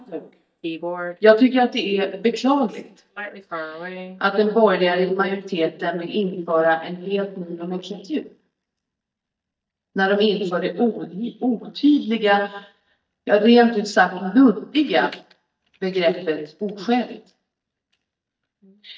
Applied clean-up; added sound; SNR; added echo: neural mask model DeepFilterNet 3.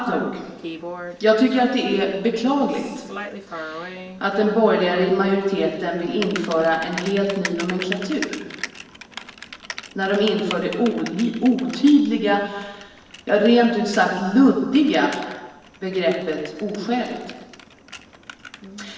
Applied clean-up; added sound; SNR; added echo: none; Typing; 15 dB; reverberation time 1.2 s.